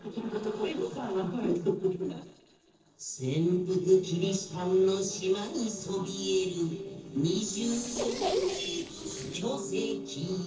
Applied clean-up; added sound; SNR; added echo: neural separator model SepFormer DNS4.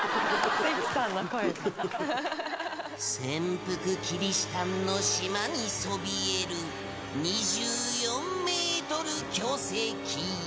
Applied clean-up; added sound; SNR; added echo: none; none; none; none.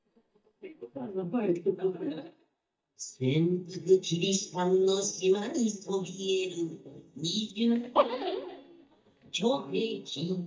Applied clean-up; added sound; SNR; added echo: neural mask model DeepFilterNet 3.